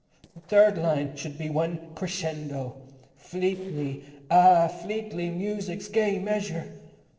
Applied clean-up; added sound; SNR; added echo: neural separator model SepFormer DNS4.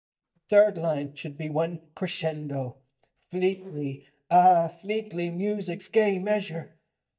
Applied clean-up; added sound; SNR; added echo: neural mask model DeepFilterNet 3.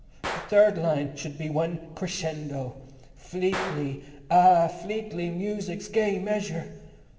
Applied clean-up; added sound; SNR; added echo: none; Gunshot, gunfire; 16 dB; reverberation time 1.1 s.